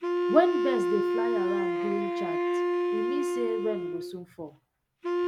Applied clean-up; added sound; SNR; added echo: none; Wind instrument, woodwind instrument; -4 dB; none.